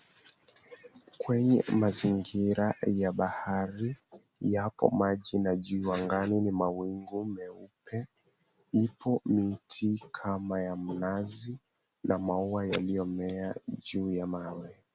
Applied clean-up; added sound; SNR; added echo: none; none; none; none.